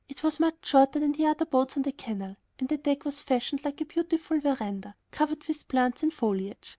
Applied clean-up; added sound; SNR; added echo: none; none; none; none.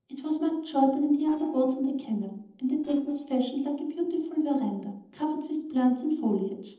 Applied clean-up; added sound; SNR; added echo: neural separator model SepFormer DNS4.